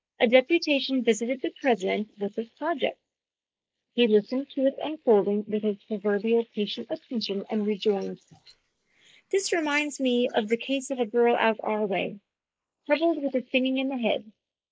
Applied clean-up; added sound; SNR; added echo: neural mask model Resemble Enhance denoiser.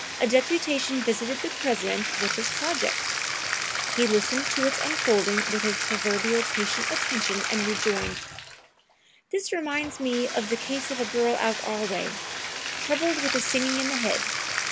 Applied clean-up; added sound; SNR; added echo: none; Bathtub (filling or washing); 2 dB; none.